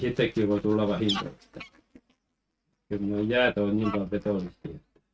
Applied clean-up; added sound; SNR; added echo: neural mask model RNNoise.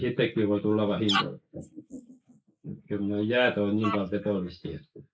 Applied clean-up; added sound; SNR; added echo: neural mask model Resemble Enhance denoiser.